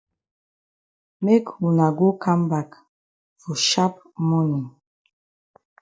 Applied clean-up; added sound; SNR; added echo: neural mask model DeepFilterNet 3.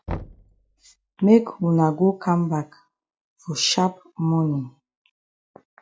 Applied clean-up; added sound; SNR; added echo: classical method log-MMSE.